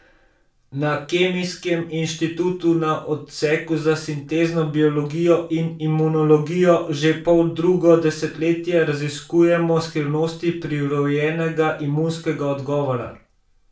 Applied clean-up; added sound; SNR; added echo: none; none; none; reverberation time 0.3 s.